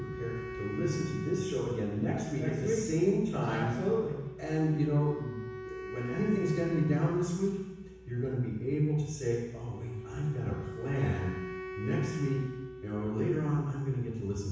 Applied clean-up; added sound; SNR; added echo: none; Wind instrument, woodwind instrument; 12 dB; reverberation time 1.1 s.